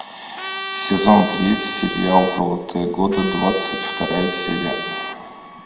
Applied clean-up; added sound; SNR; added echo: none; Trumpet; 7 dB; reverberation time 1.5 s.